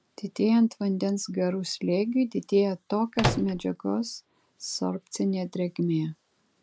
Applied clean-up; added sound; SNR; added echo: none; Microwave oven; 1 dB; none.